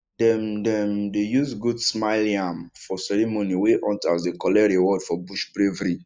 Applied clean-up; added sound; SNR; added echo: neural mask model DeepFilterNet 3.